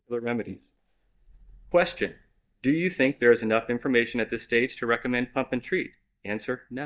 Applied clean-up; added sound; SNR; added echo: neural mask model DeepFilterNet 3.